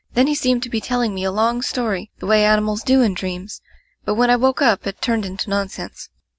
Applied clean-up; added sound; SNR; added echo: none; none; none; none.